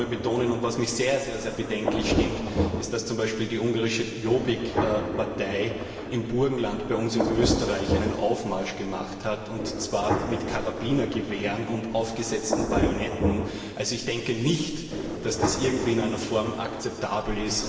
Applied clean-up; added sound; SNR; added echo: none; Thunder; 3 dB; reverberation time 2.7 s.